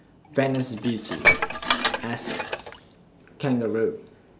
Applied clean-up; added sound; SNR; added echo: none; Dishes, pots, and pans; -2 dB; none.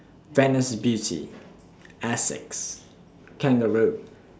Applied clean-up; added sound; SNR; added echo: none; none; none; none.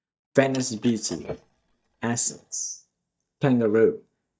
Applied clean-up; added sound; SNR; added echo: neural mask model DeepFilterNet 3.